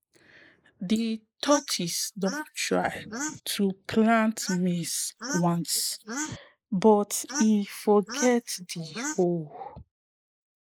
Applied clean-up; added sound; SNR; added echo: neural mask model Resemble Enhance denoiser.